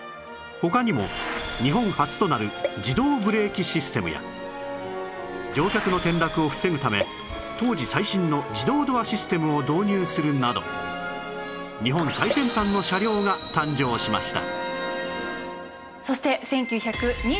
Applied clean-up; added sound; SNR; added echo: none; Water / Splash, splatter; 15 dB; none.